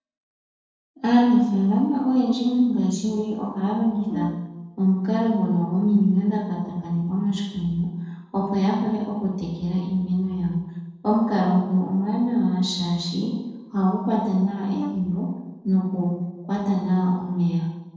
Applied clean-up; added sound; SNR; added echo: neural separator model SepFormer DNS4.